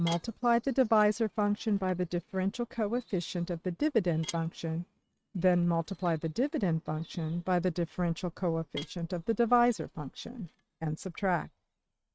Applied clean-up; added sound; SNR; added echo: neural mask model RNNoise.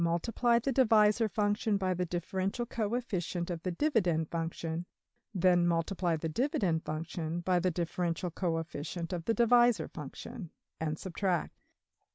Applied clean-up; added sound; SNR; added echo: none; none; none; none.